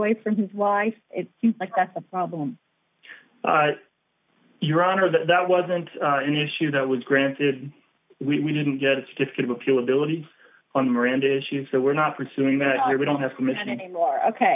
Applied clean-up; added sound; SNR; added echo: none; none; none; none.